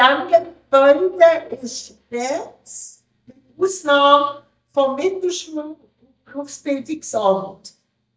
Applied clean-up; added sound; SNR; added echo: neural mask model DeepFilterNet 3.